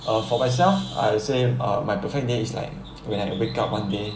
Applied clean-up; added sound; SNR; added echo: none; Bird; 18 dB; reverberation time 0.6 s.